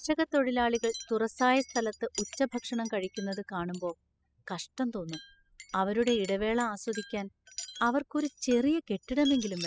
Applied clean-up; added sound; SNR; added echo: classical method spectral subtraction.